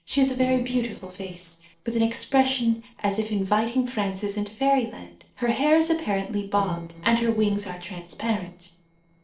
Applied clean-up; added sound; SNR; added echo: neural separator model SepFormer DNS4.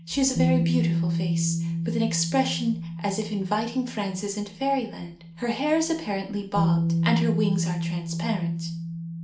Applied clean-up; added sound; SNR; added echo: none; Bass guitar; 0 dB; reverberation time 0.4 s.